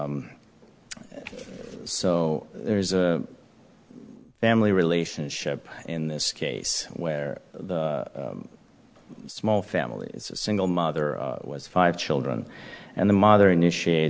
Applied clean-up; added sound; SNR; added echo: none; none; none; none.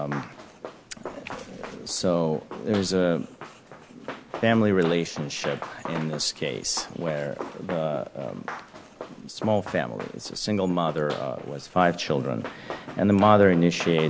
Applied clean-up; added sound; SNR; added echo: none; Run; 14 dB; none.